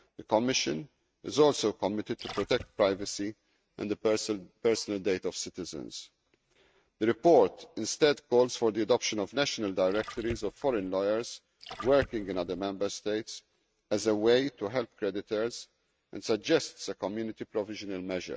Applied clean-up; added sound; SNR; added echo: neural mask model RNNoise.